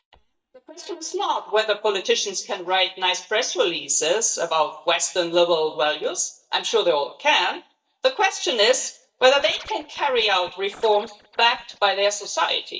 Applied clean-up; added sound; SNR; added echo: neural mask model DeepFilterNet 3.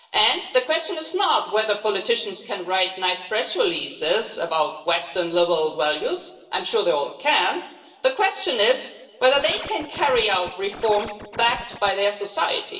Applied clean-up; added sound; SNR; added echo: none; Scratching (performance technique); 15 dB; reverberation time 1.0 s.